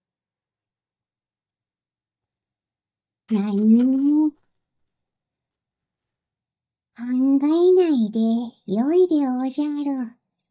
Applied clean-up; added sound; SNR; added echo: neural mask model DeepFilterNet 3.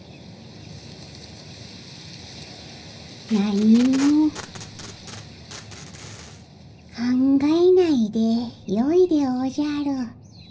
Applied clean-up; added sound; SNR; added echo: none; Packing tape, duct tape; 17 dB; reverberation time 0.5 s.